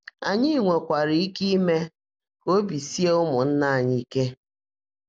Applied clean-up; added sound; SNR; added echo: none; none; none; none.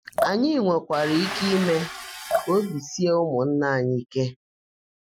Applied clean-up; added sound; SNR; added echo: classical method Wiener filter.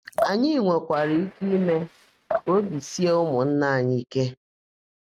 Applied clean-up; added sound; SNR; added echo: neural mask model RNNoise.